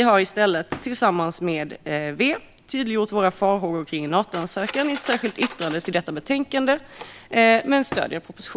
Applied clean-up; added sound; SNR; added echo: none; Cutlery, silverware; 17 dB; none.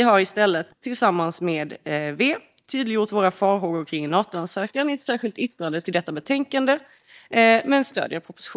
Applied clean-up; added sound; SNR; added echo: neural mask model DeepFilterNet 3.